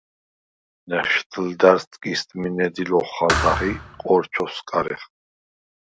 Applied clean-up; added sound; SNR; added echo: none; Thump, thud; 3 dB; none.